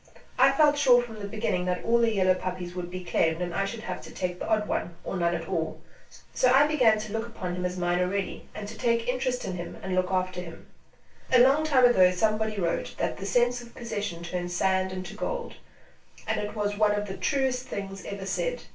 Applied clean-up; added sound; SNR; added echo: none; none; none; reverberation time 0.2 s.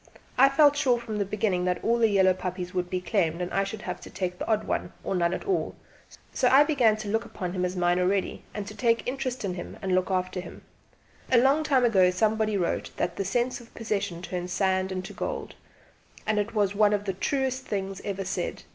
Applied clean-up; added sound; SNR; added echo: none; none; none; none.